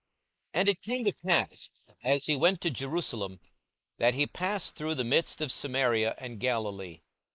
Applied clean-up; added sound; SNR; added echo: neural mask model Resemble Enhance denoiser.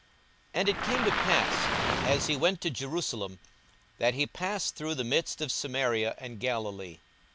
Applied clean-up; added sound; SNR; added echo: none; Waves, surf; -1 dB; none.